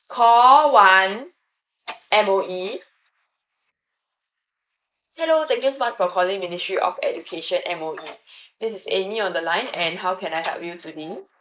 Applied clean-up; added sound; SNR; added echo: neural mask model Resemble Enhance denoiser.